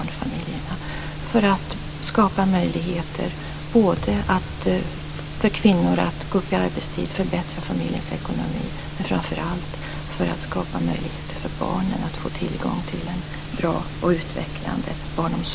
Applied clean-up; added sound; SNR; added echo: none; Thump, thud; 14 dB; none.